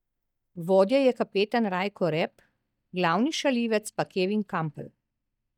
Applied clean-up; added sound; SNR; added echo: neural mask model DeepFilterNet 3.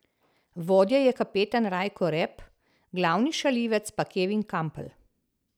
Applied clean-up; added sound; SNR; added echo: none; none; none; none.